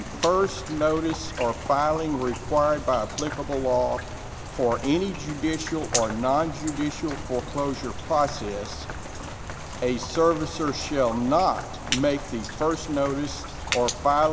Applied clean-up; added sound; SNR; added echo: none; Rain; 8 dB; none.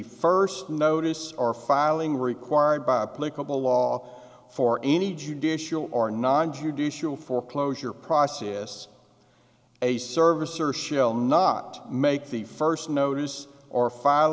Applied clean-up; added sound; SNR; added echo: none; none; none; none.